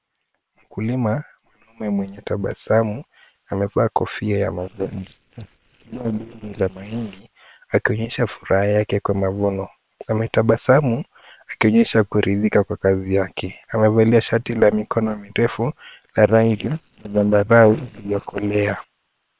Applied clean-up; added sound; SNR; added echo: neural separator model SepFormer WHAM!.